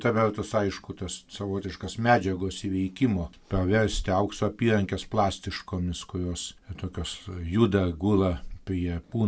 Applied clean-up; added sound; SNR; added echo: none; none; none; none.